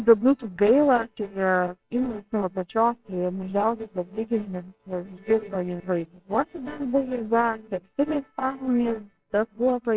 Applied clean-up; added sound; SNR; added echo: neural separator model SepFormer WHAMR!.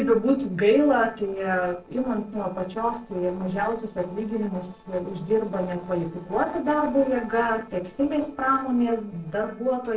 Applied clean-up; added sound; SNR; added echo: neural separator model SepFormer DNS4.